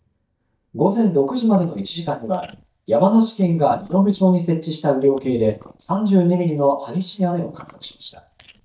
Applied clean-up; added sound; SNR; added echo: neural mask model DeepFilterNet 3.